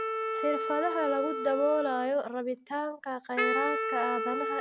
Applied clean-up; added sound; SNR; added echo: none; Wind instrument, woodwind instrument; 1 dB; none.